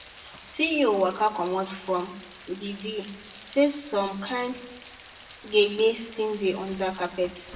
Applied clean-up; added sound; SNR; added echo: none; Rain; 19 dB; reverberation time 0.7 s.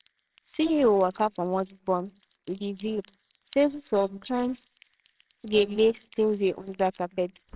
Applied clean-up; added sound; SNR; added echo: neural separator model SepFormer WHAMR!.